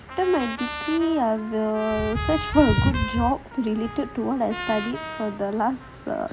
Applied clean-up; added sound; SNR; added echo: none; Trumpet; 11 dB; none.